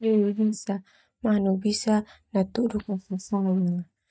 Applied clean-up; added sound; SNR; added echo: neural mask model DeepFilterNet 3.